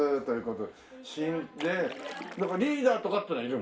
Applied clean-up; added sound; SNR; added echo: none; Splash, splatter; 16 dB; reverberation time 0.3 s.